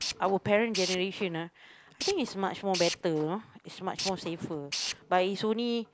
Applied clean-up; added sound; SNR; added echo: none; Tools; 9 dB; none.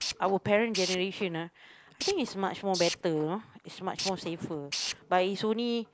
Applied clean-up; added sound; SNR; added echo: neural mask model Resemble Enhance denoiser.